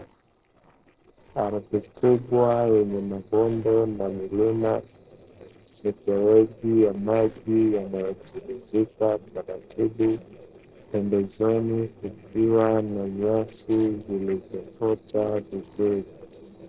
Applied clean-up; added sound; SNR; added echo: neural separator model SepFormer DNS4.